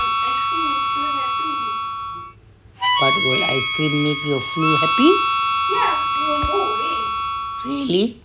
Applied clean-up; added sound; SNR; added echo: none; Harmonica; -4 dB; none.